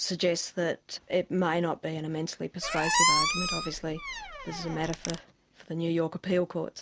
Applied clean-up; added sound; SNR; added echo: none; Squeak; -2 dB; none.